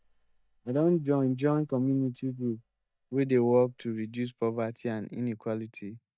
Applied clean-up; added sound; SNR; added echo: neural mask model DeepFilterNet 3.